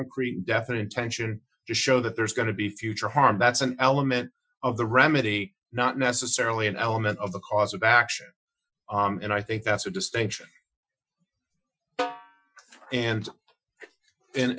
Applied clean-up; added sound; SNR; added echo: classical method Wiener filter.